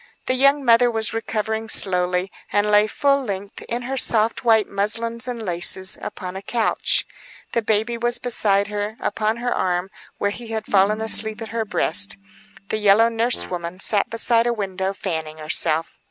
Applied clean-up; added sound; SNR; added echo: none; Brass instrument + Ringtone; 19 dB; none.